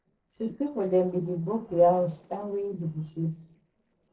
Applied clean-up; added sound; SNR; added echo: neural separator model SepFormer DNS4.